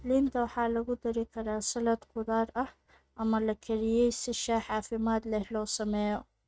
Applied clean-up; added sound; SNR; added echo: neural mask model RNNoise.